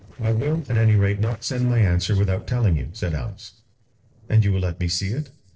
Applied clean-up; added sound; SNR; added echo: neural separator model SepFormer DNS4.